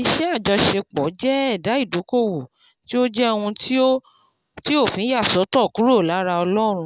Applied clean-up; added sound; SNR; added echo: none; none; none; none.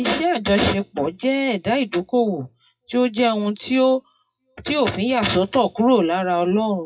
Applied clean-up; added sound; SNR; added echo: classical method WPE with log-MMSE.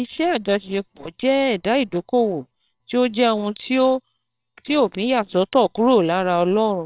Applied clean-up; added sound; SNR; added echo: neural separator model SepFormer WHAMR!.